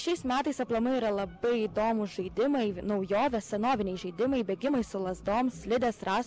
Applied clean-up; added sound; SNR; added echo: none; none; none; none.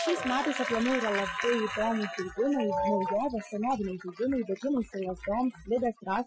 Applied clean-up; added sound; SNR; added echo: classical method Wiener filter.